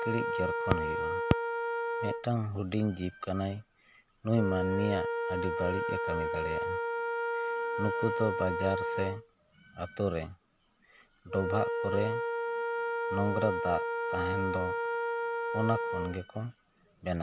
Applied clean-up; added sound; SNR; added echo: none; Wind instrument, woodwind instrument; 0 dB; none.